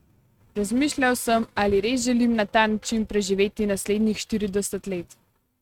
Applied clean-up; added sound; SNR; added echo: neural mask model RNNoise.